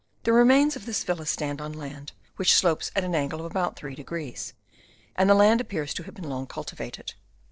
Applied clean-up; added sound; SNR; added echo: neural separator model SepFormer DNS4.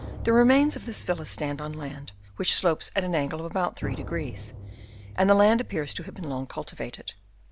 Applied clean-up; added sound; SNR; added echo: none; Drum; 14 dB; none.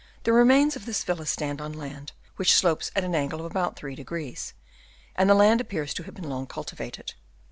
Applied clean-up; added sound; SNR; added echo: none; none; none; none.